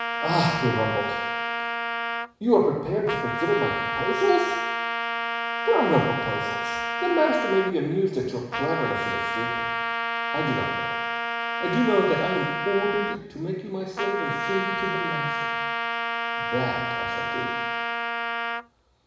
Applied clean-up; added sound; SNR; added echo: none; Trumpet; 1 dB; reverberation time 1.0 s.